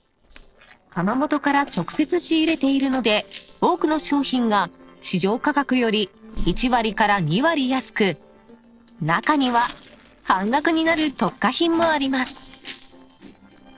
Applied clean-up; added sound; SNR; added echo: neural separator model SepFormer DNS4.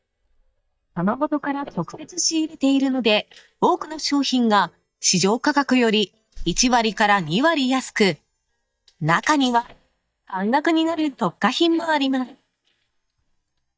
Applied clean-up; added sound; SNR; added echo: neural mask model DeepFilterNet 3.